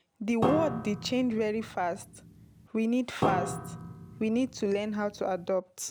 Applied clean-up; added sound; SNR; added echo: none; Piano; 5 dB; none.